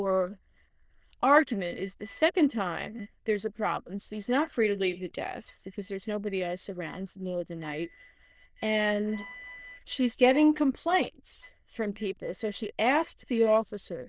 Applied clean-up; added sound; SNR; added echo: neural diffusion model UNIVERSE++.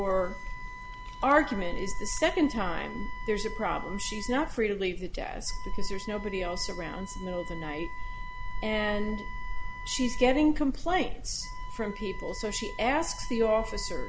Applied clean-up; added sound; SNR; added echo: none; Wind instrument, woodwind instrument; 15 dB; none.